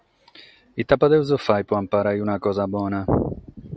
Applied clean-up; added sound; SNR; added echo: none; none; none; none.